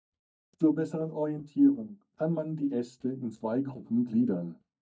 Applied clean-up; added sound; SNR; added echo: neural mask model DeepFilterNet 3.